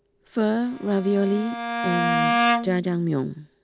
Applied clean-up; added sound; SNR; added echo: none; Bowed string instrument; 1 dB; none.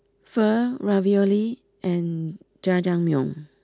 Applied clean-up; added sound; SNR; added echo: none; none; none; none.